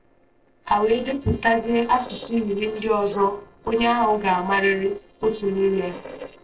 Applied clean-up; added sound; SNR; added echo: neural separator model SepFormer DNS4.